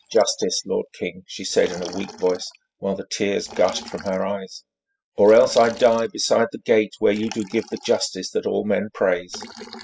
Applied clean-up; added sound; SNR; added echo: classical method spectral subtraction.